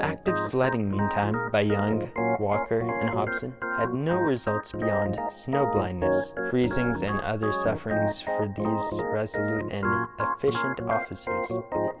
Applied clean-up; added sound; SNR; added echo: none; Organ; 1 dB; none.